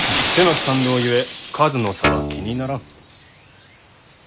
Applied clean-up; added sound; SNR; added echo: none; Shatter + Guitar; 0 dB; none.